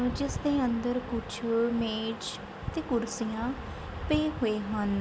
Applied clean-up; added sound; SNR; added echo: none; none; none; none.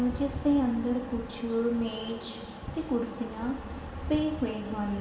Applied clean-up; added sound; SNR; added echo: none; none; none; reverberation time 2.1 s.